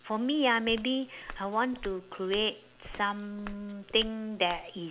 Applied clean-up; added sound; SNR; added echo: none; Walk, footsteps; 16 dB; none.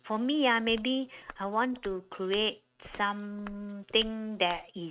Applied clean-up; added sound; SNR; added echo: neural mask model RNNoise.